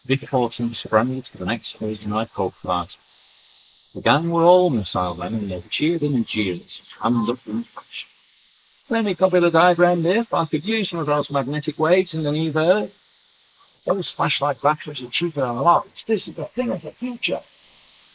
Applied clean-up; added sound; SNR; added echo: neural mask model Resemble Enhance denoiser.